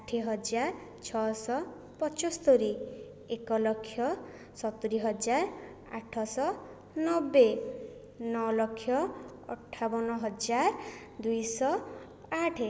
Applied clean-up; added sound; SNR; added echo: none; none; none; none.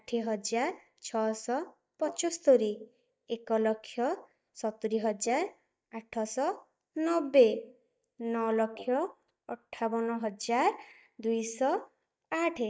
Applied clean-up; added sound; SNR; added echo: neural mask model DeepFilterNet 3.